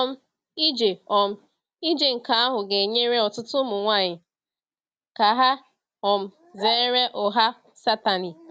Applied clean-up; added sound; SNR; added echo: none; none; none; none.